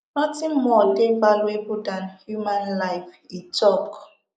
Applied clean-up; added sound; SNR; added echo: neural mask model Resemble Enhance denoiser.